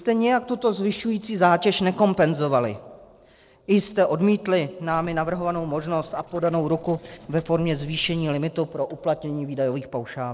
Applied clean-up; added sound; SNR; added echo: neural separator model SepFormer DNS4.